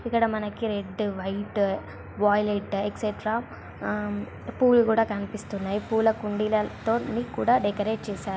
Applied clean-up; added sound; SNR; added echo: none; none; none; none.